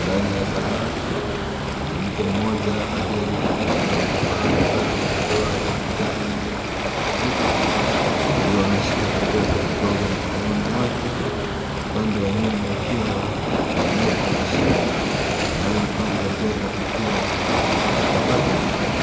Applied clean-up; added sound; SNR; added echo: none; Waves, surf; -5 dB; reverberation time 2.5 s.